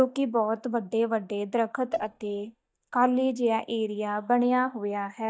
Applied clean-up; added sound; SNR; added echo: neural mask model DeepFilterNet 3.